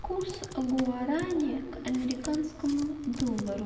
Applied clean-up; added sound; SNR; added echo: none; Computer keyboard; 14 dB; reverberation time 1.5 s.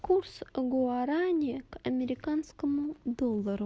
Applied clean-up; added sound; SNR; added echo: none; none; none; none.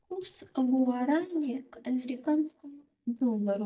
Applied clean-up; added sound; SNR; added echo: neural mask model DeepFilterNet 3.